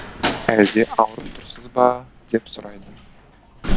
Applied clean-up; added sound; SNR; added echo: none; Slam; 5 dB; none.